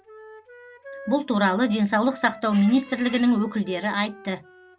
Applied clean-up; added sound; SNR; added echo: none; Wind instrument, woodwind instrument + Squeak; 19 dB; none.